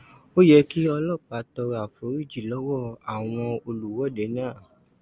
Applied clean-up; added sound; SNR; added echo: none; none; none; none.